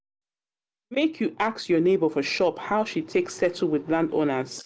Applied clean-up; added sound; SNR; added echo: none; none; none; none.